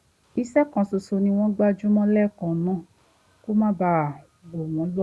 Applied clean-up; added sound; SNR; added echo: none; none; none; none.